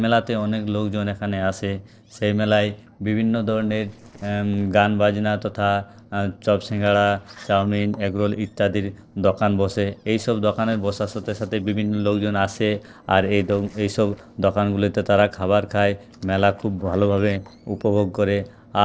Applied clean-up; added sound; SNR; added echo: neural separator model SepFormer DNS4.